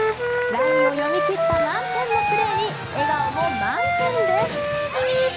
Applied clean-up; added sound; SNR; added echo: none; Wind instrument, woodwind instrument; -4 dB; none.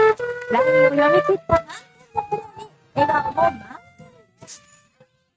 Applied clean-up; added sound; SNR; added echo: neural mask model RNNoise.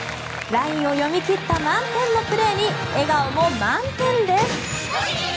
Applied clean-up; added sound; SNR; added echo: none; none; none; none.